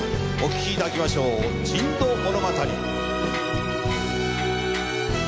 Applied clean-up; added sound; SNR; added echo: none; Tools; 17 dB; none.